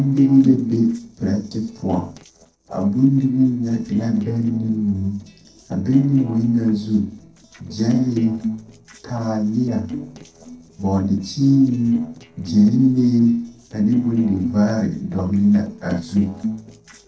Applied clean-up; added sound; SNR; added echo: neural separator model SepFormer DNS4.